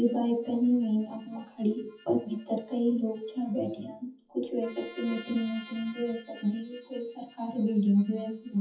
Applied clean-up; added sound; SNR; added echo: classical method WPE with log-MMSE.